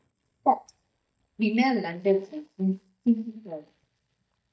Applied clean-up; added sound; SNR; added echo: neural mask model DeepFilterNet 3.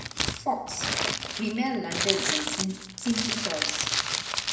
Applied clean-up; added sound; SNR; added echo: none; Crumpling, crinkling; -2 dB; reverberation time 0.8 s.